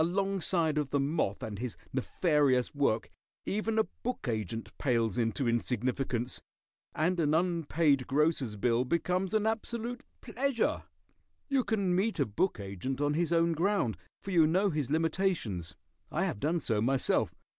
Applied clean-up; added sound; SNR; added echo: none; none; none; none.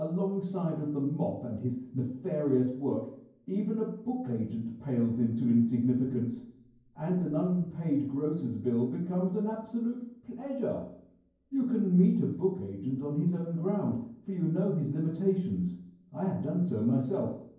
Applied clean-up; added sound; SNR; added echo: none; none; none; reverberation time 0.9 s.